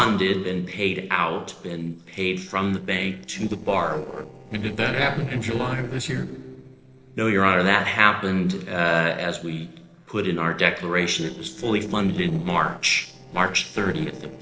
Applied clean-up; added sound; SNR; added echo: neural separator model SepFormer DNS4.